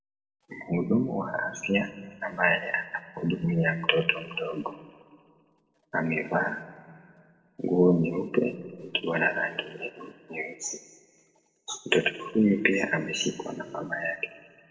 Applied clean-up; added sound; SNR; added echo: none; none; none; reverberation time 1.2 s.